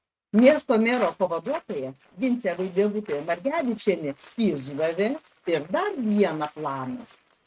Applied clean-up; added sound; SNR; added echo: neural mask model RNNoise.